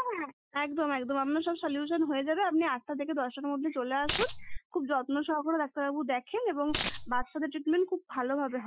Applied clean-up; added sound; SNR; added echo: classical method Wiener filter.